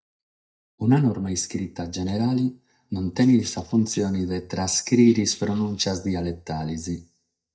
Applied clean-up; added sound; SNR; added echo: neural mask model DeepFilterNet 3.